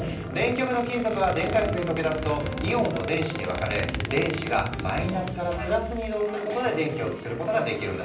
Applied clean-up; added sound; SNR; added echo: none; Squeak; 13 dB; reverberation time 0.6 s.